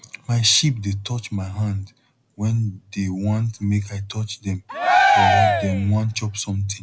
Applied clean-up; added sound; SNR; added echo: none; Cheering; -5 dB; none.